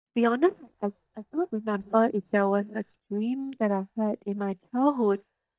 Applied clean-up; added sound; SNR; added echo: neural mask model DeepFilterNet 3.